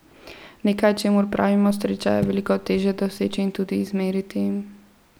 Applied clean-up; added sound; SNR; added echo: none; Raindrop / Drip; 14 dB; none.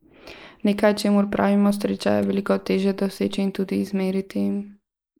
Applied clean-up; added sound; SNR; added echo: neural mask model Resemble Enhance denoiser.